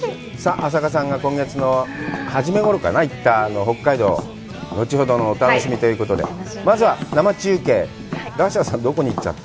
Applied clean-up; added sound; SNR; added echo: none; Tap; 13 dB; none.